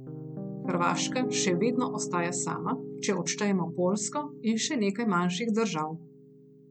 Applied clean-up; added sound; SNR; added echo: none; Piano; 8 dB; none.